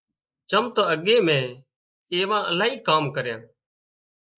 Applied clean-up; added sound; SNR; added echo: neural mask model Resemble Enhance denoiser.